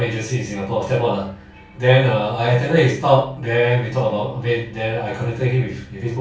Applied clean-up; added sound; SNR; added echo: none; none; none; reverberation time 0.3 s.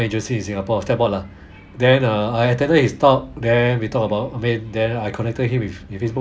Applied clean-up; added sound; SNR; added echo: none; none; none; none.